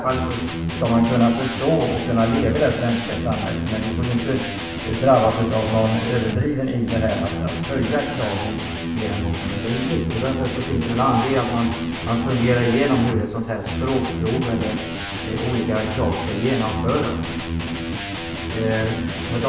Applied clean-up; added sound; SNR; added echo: none; Electric guitar; 5 dB; reverberation time 1.0 s.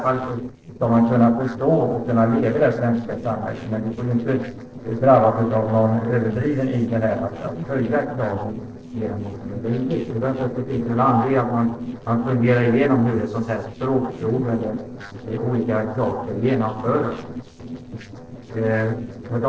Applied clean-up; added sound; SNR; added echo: neural separator model SepFormer DNS4.